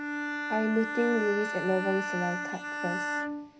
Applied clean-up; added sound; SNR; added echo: none; Bowed string instrument; 3 dB; reverberation time 0.5 s.